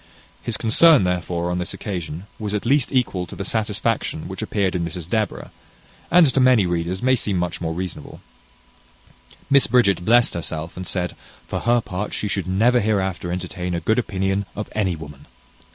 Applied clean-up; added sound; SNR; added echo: none; none; none; none.